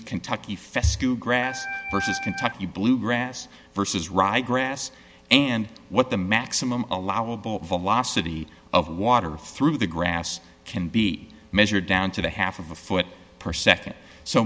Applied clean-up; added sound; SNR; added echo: none; Organ; 6 dB; none.